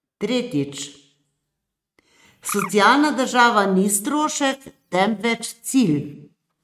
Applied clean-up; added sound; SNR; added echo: neural mask model RNNoise.